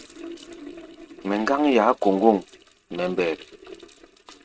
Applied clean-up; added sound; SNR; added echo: neural mask model RNNoise.